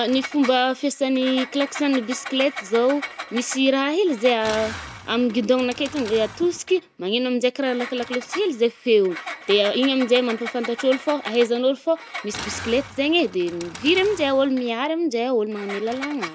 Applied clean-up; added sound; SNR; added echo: none; Engine; 14 dB; none.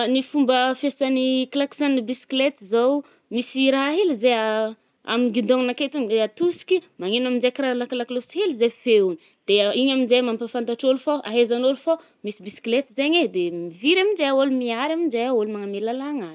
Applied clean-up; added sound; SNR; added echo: none; none; none; none.